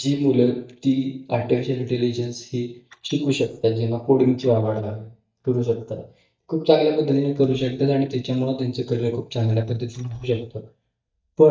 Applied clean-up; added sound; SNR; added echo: neural mask model DeepFilterNet 3.